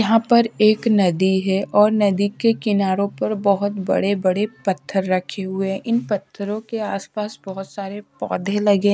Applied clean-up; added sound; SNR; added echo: none; none; none; none.